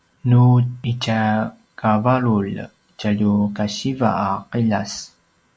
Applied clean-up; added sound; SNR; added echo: none; none; none; none.